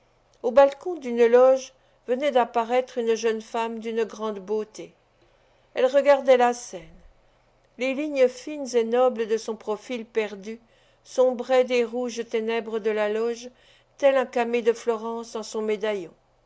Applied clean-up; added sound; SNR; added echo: none; none; none; none.